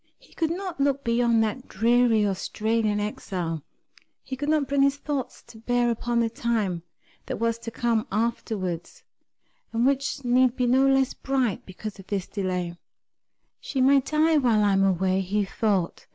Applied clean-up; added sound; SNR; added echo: none; none; none; none.